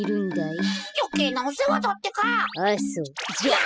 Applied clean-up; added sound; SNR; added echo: classical method spectral subtraction.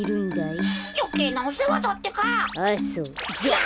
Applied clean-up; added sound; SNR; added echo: none; Squeak / Idling; 19 dB; none.